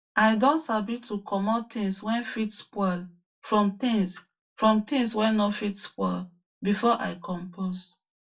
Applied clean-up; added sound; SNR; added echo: none; none; none; reverberation time 0.2 s.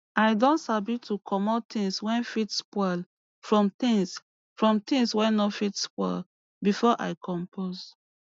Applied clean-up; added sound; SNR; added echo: none; none; none; none.